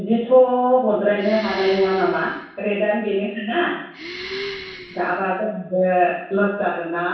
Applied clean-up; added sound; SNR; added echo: none; Breathing; 14 dB; reverberation time 0.7 s.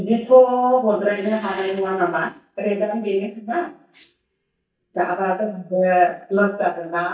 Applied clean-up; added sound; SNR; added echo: neural mask model DeepFilterNet 3.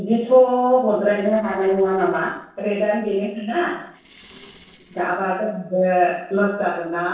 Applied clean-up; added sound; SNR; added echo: neural separator model SepFormer DNS4.